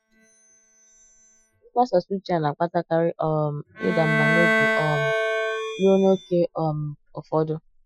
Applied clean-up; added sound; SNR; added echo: classical method Wiener filter.